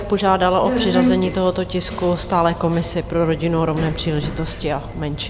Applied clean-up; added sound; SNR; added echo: none; Subway, metro, underground; 6 dB; none.